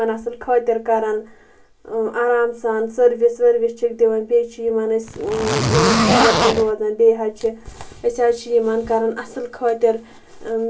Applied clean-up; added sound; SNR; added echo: none; Zipper (clothing); -2 dB; reverberation time 0.2 s.